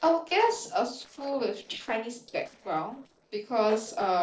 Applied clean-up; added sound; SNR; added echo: neural separator model SepFormer DNS4.